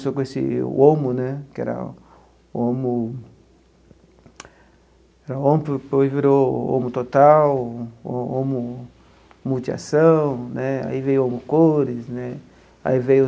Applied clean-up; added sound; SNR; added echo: none; none; none; none.